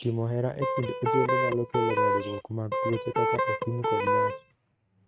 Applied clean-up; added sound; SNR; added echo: neural mask model RNNoise.